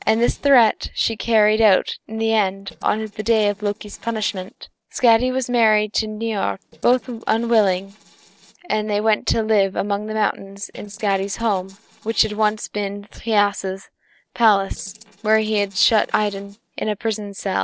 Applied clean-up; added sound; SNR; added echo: neural separator model SepFormer DNS4.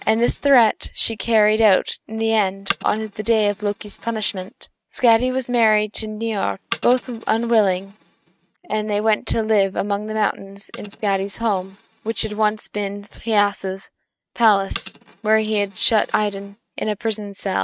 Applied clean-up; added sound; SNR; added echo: neural mask model RNNoise.